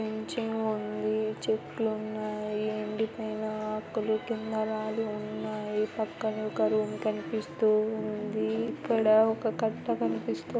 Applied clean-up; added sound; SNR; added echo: none; none; none; none.